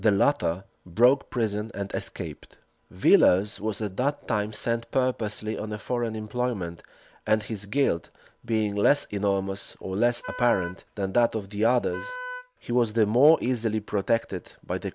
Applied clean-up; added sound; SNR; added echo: none; Wind instrument, woodwind instrument; 14 dB; none.